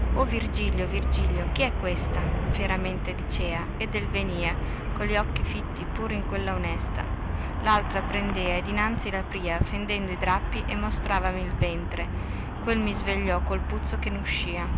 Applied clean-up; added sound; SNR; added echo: none; Traffic noise, roadway noise; -2 dB; none.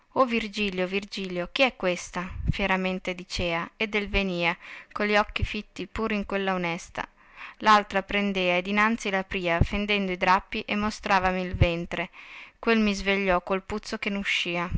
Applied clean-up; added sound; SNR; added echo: none; none; none; none.